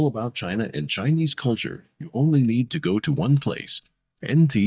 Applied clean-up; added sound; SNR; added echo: neural mask model DeepFilterNet 3.